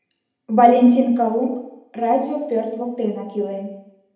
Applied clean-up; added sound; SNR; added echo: none; none; none; reverberation time 0.8 s.